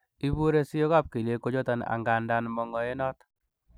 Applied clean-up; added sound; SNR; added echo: none; none; none; none.